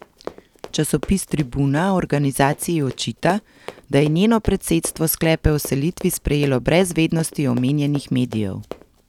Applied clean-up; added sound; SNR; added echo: none; Run; 19 dB; none.